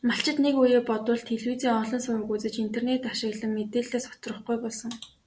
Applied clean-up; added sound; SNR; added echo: none; none; none; none.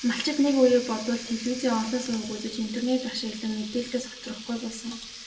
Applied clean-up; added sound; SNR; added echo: none; Water tap, faucet; 13 dB; reverberation time 1.0 s.